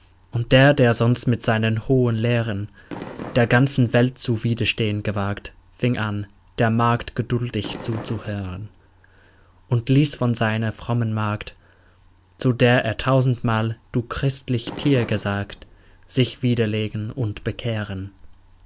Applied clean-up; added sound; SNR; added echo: none; Fireworks; 15 dB; none.